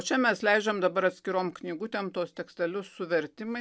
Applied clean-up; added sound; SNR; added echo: none; none; none; none.